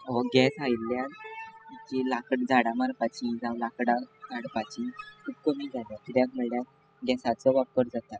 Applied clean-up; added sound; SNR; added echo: classical method spectral subtraction.